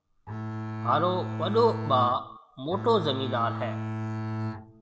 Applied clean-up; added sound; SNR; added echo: none; Bowed string instrument; 5 dB; none.